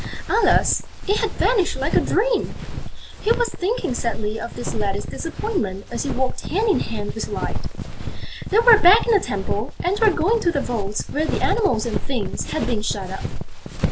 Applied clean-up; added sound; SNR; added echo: none; Walk, footsteps; 2 dB; none.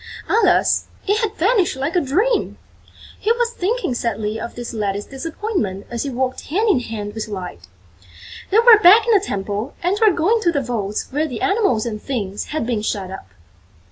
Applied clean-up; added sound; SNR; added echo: none; none; none; none.